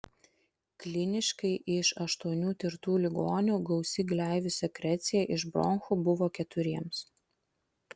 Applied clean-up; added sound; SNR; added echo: none; none; none; none.